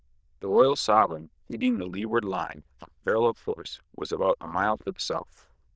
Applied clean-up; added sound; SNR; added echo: neural diffusion model UNIVERSE++.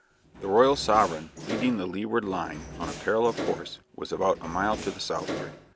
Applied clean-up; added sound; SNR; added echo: none; Door; 11 dB; none.